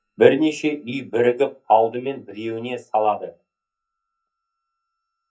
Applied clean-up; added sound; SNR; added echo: neural mask model DeepFilterNet 3.